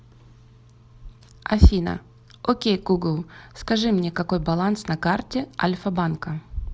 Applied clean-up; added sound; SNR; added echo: none; none; none; none.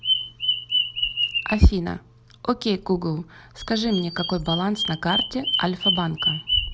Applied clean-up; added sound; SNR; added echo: none; Bird vocalization, bird call, bird song; 3 dB; none.